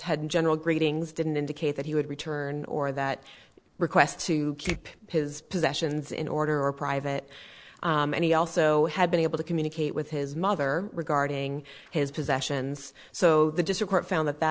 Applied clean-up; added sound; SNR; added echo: neural separator model SepFormer DNS4.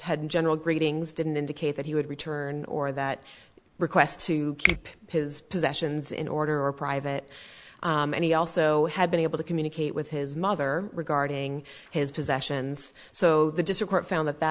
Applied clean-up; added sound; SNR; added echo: none; Finger snapping; 4 dB; none.